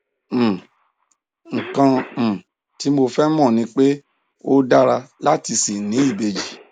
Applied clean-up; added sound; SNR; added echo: none; Cough; 19 dB; none.